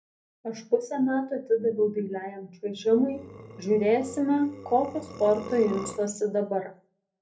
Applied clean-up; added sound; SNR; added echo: none; Burping, eructation; 14 dB; reverberation time 0.3 s.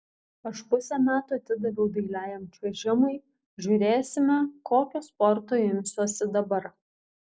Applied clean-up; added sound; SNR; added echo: none; none; none; none.